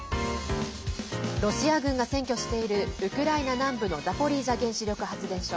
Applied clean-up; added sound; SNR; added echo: none; none; none; none.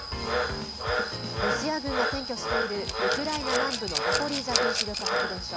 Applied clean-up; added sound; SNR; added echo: none; Frog + Rattle / Glass; -4 dB; none.